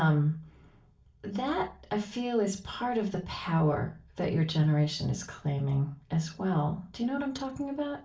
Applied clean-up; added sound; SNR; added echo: none; none; none; reverberation time 0.3 s.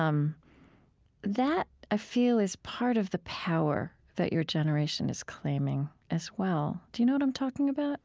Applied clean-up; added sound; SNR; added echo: none; none; none; none.